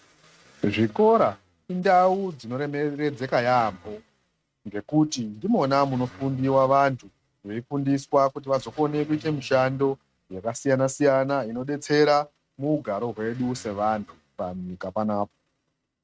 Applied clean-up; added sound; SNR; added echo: neural mask model RNNoise.